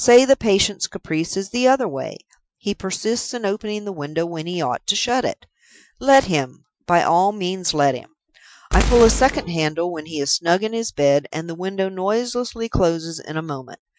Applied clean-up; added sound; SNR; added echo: classical method Wiener filter.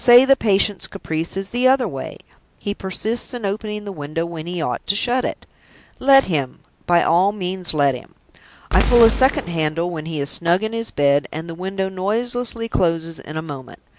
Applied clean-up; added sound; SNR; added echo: none; Boom; 4 dB; none.